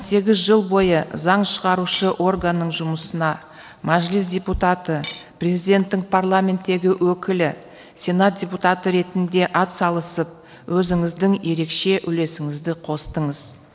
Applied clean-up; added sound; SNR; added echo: none; Cutlery, silverware / Dishes, pots, and pans; 16 dB; none.